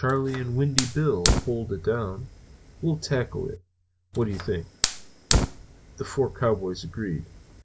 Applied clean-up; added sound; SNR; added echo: none; Fire; 2 dB; none.